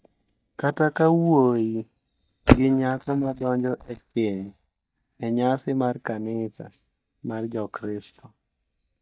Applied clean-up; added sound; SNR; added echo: neural mask model DeepFilterNet 3.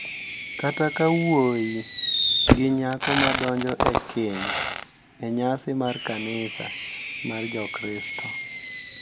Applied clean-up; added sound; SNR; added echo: none; Fireworks; 1 dB; none.